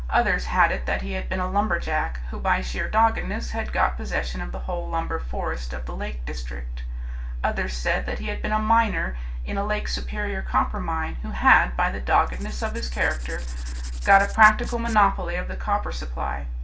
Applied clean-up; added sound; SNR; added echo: none; Writing; 20 dB; reverberation time 0.2 s.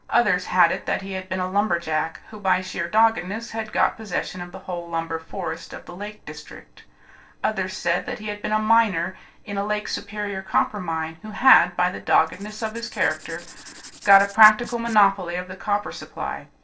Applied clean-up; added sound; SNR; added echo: neural separator model SepFormer DNS4.